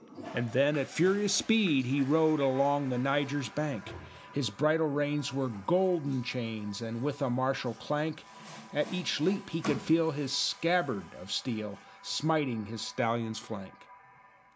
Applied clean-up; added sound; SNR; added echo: none; Water tap, faucet; 18 dB; none.